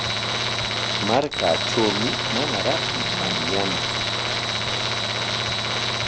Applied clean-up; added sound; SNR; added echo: none; Tools; -4 dB; none.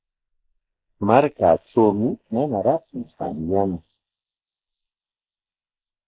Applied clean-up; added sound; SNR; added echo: neural mask model Resemble Enhance denoiser.